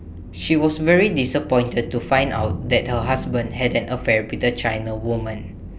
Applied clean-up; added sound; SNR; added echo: none; none; none; none.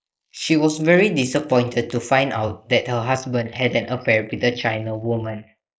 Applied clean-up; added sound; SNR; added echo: neural mask model Resemble Enhance denoiser.